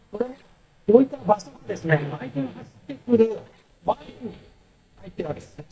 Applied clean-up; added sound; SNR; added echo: neural mask model DeepFilterNet 3.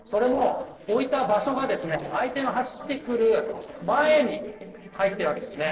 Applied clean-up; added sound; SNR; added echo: neural separator model SepFormer DNS4.